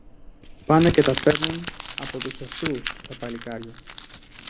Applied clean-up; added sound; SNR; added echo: none; Crumpling, crinkling; 7 dB; none.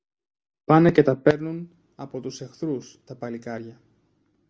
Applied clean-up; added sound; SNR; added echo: none; none; none; none.